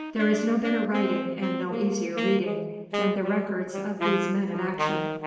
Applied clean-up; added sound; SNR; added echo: none; Wind instrument, woodwind instrument; 3 dB; reverberation time 1.0 s.